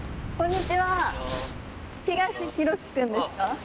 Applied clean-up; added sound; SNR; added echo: none; Breathing; 9 dB; none.